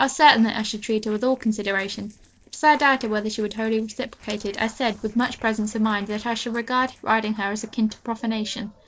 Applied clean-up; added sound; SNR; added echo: neural separator model SepFormer DNS4.